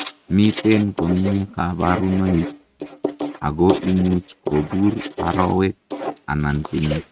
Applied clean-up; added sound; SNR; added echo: neural mask model RNNoise.